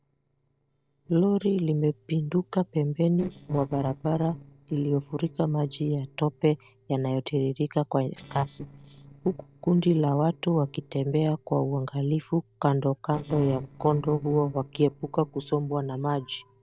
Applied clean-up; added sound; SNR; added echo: neural separator model SepFormer DNS4.